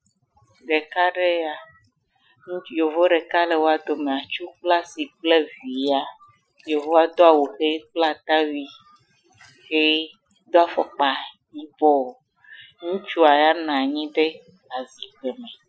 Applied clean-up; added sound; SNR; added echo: classical method Wiener filter.